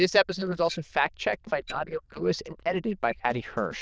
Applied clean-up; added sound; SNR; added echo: neural diffusion model UNIVERSE++.